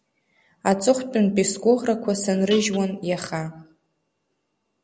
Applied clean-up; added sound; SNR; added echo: none; Guitar; 11 dB; none.